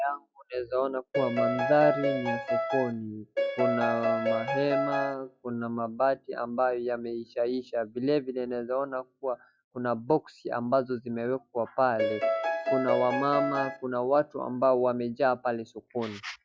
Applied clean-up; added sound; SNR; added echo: classical method log-MMSE.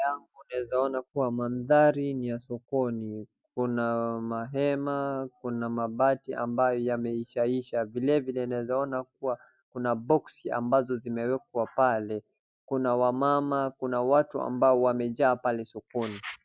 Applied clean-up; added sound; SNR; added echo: none; none; none; none.